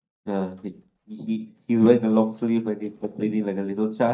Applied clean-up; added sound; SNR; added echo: neural mask model DeepFilterNet 3.